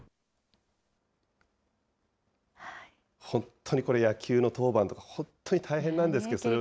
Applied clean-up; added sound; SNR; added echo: none; none; none; none.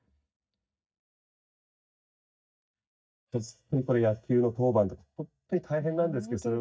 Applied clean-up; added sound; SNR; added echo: neural mask model DeepFilterNet 3.